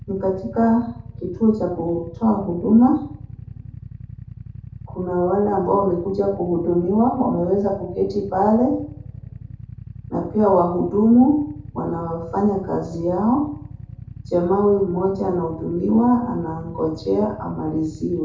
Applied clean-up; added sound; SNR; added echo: none; Idling / Motorcycle; 15 dB; reverberation time 0.5 s.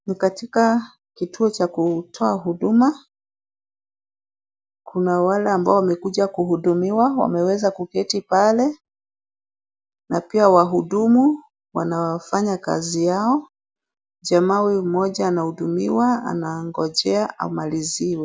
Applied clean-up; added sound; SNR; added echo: none; none; none; none.